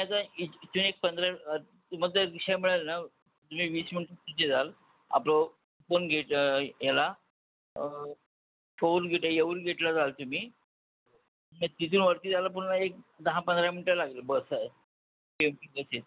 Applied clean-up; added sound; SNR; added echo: none; none; none; none.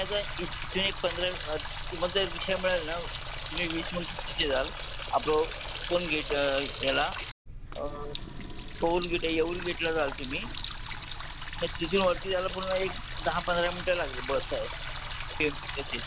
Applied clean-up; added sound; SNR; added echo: none; Water tap, faucet; 5 dB; none.